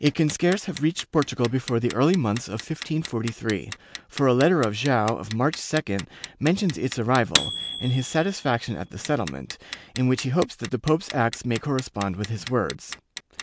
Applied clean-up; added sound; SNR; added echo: none; Clock; 12 dB; none.